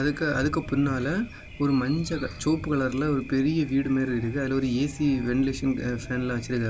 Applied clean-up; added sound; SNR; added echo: none; Thunder; 14 dB; none.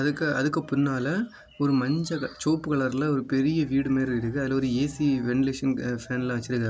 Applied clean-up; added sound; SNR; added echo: none; none; none; none.